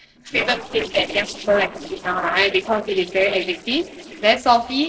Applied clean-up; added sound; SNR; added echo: neural separator model SepFormer DNS4.